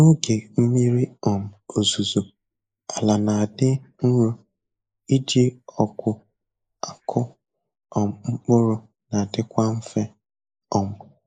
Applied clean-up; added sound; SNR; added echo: neural mask model Resemble Enhance denoiser.